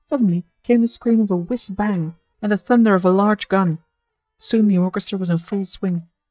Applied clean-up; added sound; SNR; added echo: neural mask model DeepFilterNet 3.